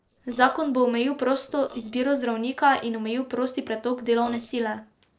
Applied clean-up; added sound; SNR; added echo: neural separator model SepFormer DNS4.